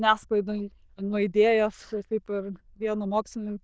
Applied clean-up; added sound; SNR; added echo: neural diffusion model UNIVERSE++.